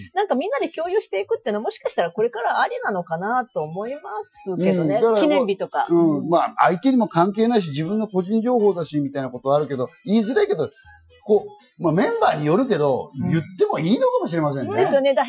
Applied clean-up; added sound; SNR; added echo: classical method Wiener filter.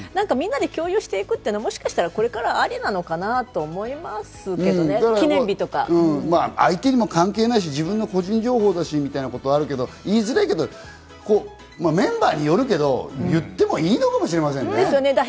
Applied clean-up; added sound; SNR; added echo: none; none; none; none.